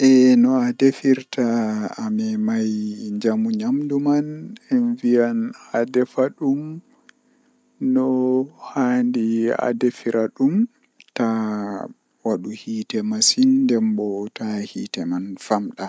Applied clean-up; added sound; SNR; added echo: none; none; none; none.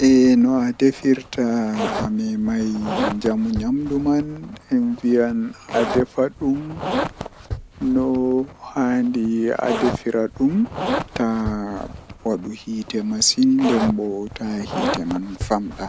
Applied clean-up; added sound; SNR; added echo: none; Zipper (clothing); 9 dB; none.